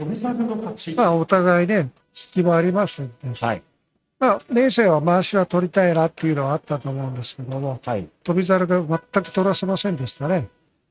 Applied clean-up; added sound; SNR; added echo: neural mask model RNNoise.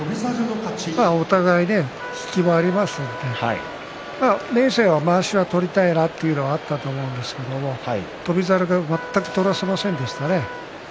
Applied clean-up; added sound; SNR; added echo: none; Trumpet; 14 dB; none.